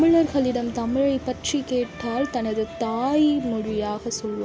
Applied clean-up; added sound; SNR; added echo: none; none; none; none.